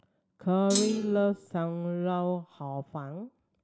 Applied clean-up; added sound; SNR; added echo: none; Thump, thud; 4 dB; none.